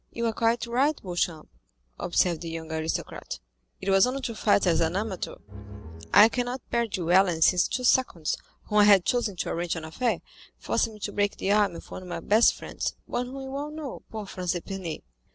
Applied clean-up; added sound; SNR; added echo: none; Bowed string instrument; 12 dB; none.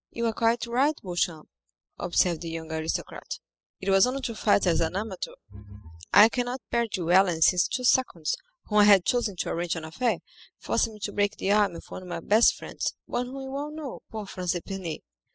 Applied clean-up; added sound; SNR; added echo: classical method spectral subtraction.